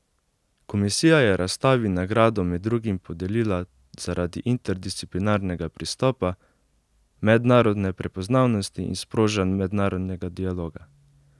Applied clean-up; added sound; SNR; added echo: none; none; none; none.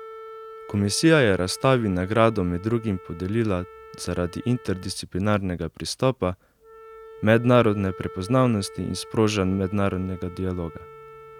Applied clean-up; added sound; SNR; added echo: none; Wind instrument, woodwind instrument; 19 dB; none.